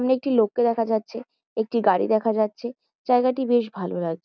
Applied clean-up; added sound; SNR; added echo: none; none; none; none.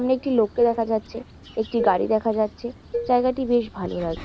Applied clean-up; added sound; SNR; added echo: none; Dishes, pots, and pans + Bird vocalization, bird call, bird song; 11 dB; none.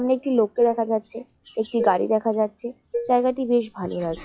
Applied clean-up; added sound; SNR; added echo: classical method log-MMSE.